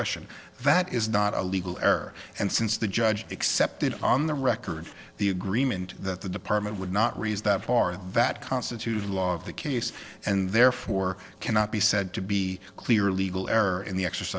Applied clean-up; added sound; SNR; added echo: neural separator model SepFormer DNS4.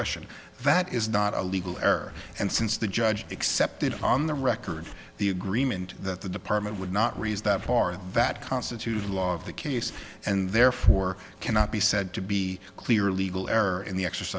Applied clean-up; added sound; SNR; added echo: none; Zipper (clothing); 17 dB; none.